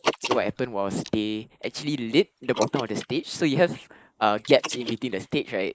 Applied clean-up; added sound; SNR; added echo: neural mask model Resemble Enhance denoiser.